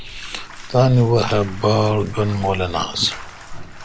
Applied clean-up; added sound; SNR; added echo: none; Bathtub (filling or washing); 12 dB; none.